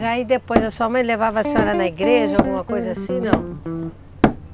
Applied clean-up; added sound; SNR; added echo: none; Guitar + Hammer; 0 dB; none.